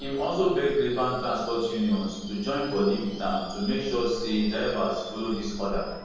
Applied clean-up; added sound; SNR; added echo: none; Screech / Subway, metro, underground; 12 dB; reverberation time 1.3 s.